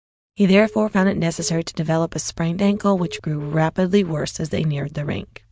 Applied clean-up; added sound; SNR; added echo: neural mask model DeepFilterNet 3.